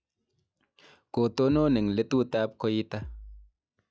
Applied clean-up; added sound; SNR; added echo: classical method log-MMSE.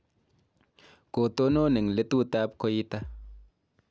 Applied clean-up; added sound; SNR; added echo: none; Bass drum; 13 dB; none.